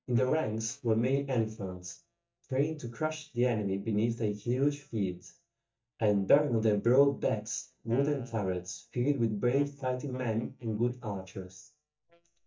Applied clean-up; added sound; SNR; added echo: neural mask model DeepFilterNet 3.